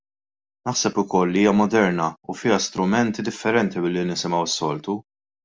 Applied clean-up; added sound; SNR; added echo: none; none; none; none.